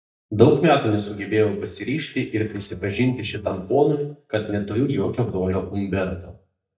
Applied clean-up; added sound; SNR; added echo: neural mask model DeepFilterNet 3.